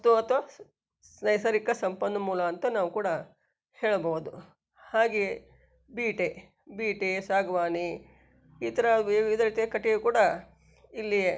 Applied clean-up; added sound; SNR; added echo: none; none; none; none.